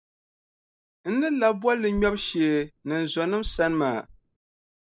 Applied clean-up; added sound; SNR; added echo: none; Burping, eructation; 15 dB; none.